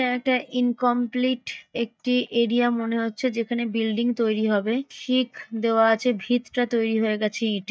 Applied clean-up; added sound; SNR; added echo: neural mask model DeepFilterNet 3.